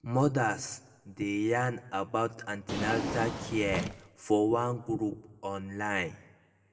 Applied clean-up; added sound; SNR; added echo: none; Drawer open or close; 5 dB; reverberation time 0.5 s.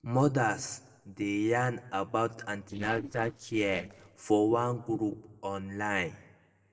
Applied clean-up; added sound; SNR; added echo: neural separator model SepFormer DNS4.